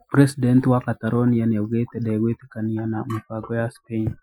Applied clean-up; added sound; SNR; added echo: classical method Wiener filter.